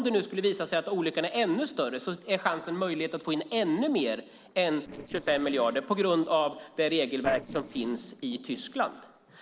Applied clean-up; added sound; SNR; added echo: neural separator model SepFormer DNS4.